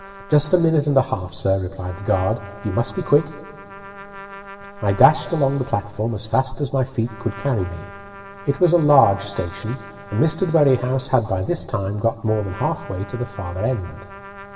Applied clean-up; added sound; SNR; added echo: none; Trumpet; 18 dB; reverberation time 3.0 s.